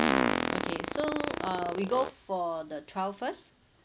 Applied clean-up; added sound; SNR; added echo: none; Fart; -1 dB; none.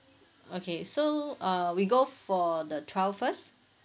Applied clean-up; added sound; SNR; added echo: none; none; none; none.